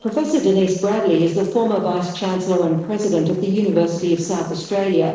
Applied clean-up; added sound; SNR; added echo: neural separator model SepFormer DNS4.